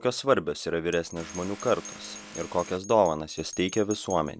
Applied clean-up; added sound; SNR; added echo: none; Bell + Vehicle; 17 dB; none.